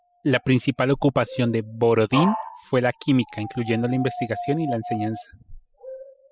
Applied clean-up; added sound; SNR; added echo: classical method spectral subtraction.